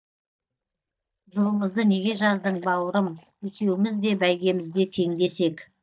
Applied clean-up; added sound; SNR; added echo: neural mask model DeepFilterNet 3.